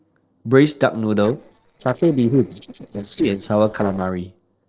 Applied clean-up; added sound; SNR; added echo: neural separator model SepFormer DNS4.